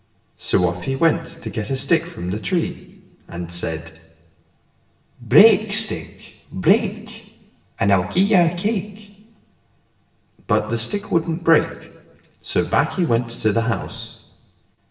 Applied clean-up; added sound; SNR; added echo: none; none; none; reverberation time 1.0 s.